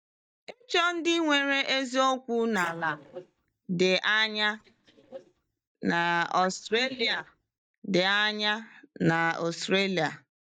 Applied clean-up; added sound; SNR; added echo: neural mask model DeepFilterNet 3.